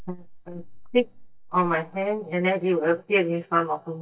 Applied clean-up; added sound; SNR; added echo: neural mask model DeepFilterNet 3.